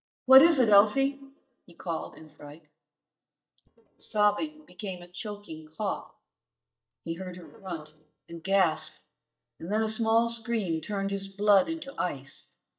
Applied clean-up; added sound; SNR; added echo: neural mask model DeepFilterNet 3.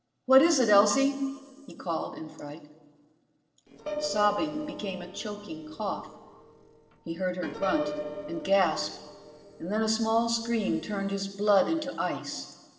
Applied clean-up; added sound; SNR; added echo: neural separator model SepFormer DNS4.